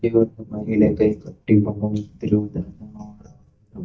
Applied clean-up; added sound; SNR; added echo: neural mask model DeepFilterNet 3.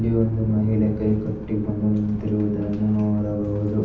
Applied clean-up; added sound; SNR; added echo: none; Thunder; 12 dB; reverberation time 0.8 s.